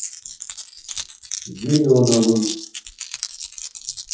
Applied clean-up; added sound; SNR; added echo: classical method WPE with log-MMSE.